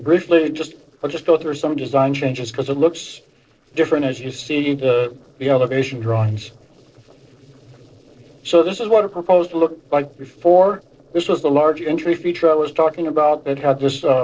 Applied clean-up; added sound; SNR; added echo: neural separator model SepFormer DNS4.